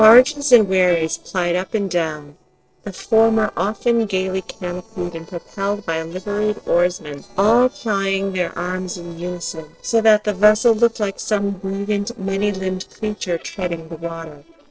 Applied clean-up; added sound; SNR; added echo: neural separator model SepFormer DNS4.